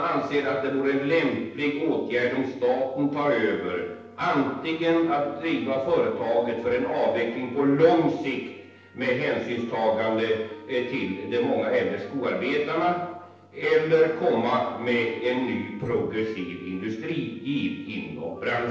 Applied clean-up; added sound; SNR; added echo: neural separator model SepFormer DNS4.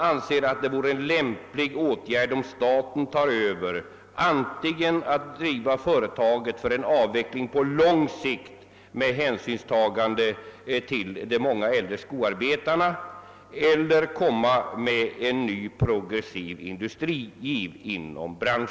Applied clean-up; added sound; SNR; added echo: none; none; none; none.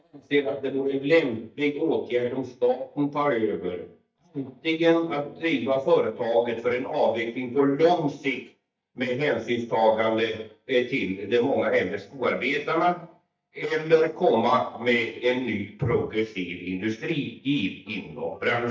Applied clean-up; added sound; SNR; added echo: neural mask model DeepFilterNet 3.